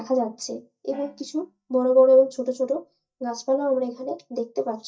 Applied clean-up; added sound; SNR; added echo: neural mask model DeepFilterNet 3.